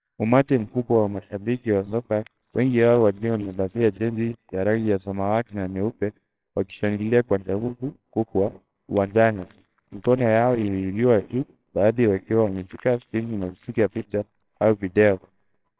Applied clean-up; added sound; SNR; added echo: neural separator model SepFormer WHAMR!.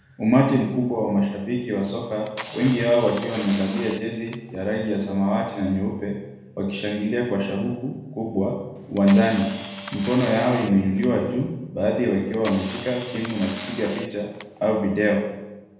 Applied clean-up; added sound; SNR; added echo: none; Camera; 15 dB; reverberation time 0.9 s.